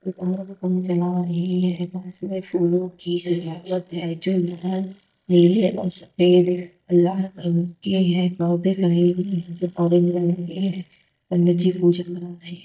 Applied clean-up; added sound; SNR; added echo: neural mask model DeepFilterNet 3.